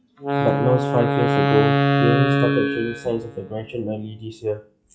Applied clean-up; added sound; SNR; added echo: classical method log-MMSE.